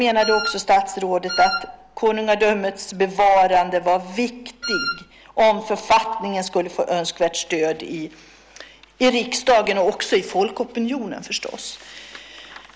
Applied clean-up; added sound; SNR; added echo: none; Wind instrument, woodwind instrument; 6 dB; none.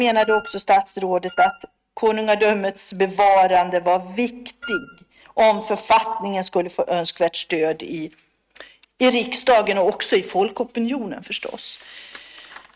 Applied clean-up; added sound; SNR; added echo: neural mask model RNNoise.